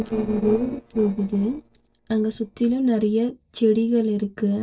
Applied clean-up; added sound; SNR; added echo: neural separator model SepFormer DNS4.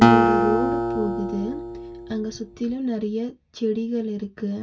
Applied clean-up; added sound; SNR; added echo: none; Acoustic guitar; -5 dB; reverberation time 0.1 s.